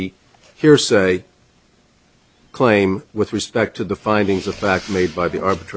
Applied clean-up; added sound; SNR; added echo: none; none; none; none.